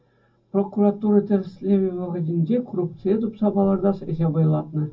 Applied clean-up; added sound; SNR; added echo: none; none; none; reverberation time 0.4 s.